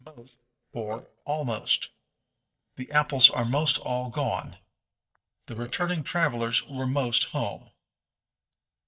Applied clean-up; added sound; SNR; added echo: neural mask model DeepFilterNet 3.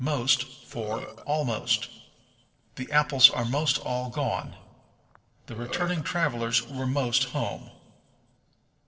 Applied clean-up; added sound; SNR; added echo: neural separator model SepFormer DNS4.